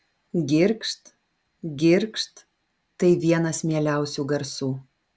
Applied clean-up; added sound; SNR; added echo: none; none; none; none.